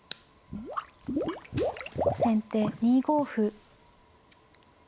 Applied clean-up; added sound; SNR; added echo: none; Liquid; 3 dB; none.